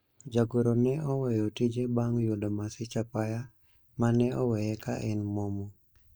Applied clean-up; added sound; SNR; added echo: neural mask model DeepFilterNet 3.